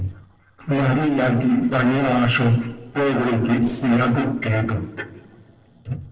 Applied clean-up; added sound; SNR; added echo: neural separator model SepFormer DNS4.